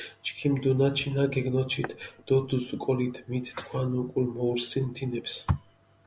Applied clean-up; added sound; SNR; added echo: none; none; none; none.